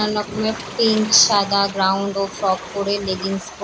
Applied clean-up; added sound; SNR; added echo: none; Waves, surf; 13 dB; none.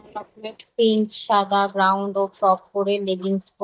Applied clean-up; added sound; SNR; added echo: neural mask model DeepFilterNet 3.